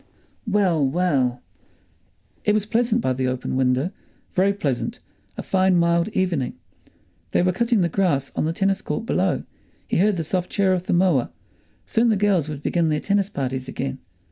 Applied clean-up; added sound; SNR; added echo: none; none; none; none.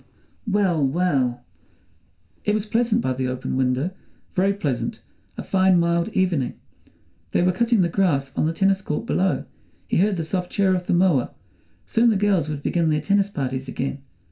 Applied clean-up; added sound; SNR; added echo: none; none; none; reverberation time 0.3 s.